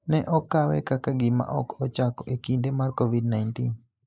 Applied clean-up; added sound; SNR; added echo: neural mask model Resemble Enhance denoiser.